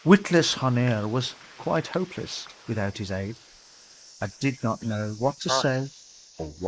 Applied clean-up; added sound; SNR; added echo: neural mask model Resemble Enhance denoiser.